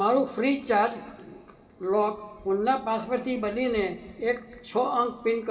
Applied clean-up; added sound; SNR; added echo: none; none; none; reverberation time 2.4 s.